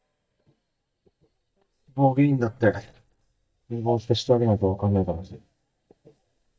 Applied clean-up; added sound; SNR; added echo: neural mask model DeepFilterNet 3.